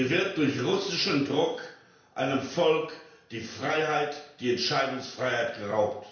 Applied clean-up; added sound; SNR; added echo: none; none; none; reverberation time 0.5 s.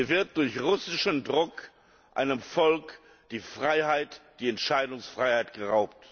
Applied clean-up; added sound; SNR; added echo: none; none; none; none.